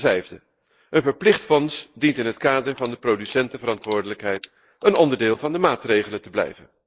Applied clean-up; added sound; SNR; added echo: neural mask model Resemble Enhance denoiser.